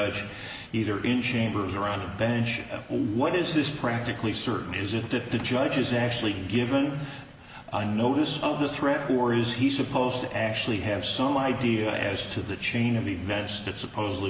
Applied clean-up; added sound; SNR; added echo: none; none; none; none.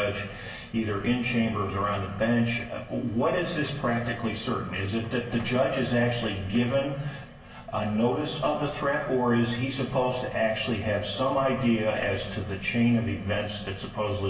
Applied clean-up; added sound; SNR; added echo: none; none; none; reverberation time 0.2 s.